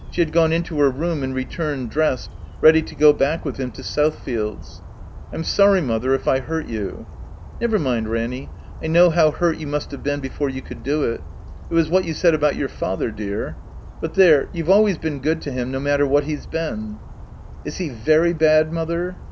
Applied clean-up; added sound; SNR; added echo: none; Bird vocalization, bird call, bird song; 14 dB; none.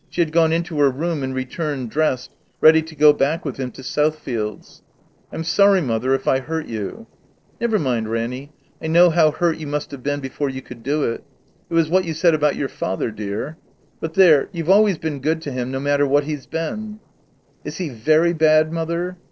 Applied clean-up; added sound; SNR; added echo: neural separator model SepFormer DNS4.